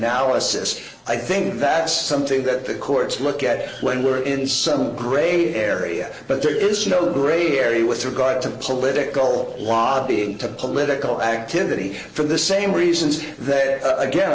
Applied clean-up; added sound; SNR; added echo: neural separator model SepFormer DNS4.